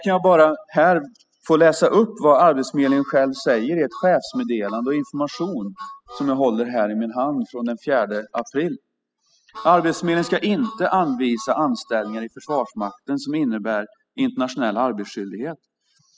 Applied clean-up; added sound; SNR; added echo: classical method spectral subtraction.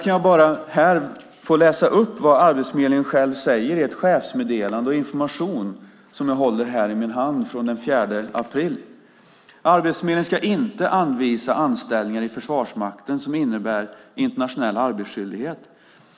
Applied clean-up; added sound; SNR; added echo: none; none; none; none.